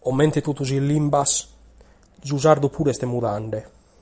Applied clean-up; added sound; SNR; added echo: none; none; none; none.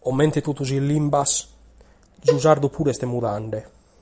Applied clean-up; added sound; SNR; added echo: none; Cowbell; 4 dB; none.